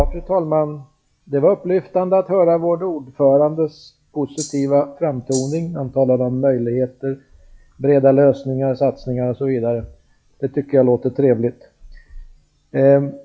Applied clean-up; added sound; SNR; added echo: classical method log-MMSE.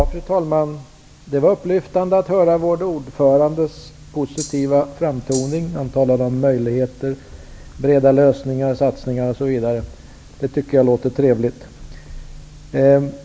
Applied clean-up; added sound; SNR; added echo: none; Rattle (instrument); 14 dB; none.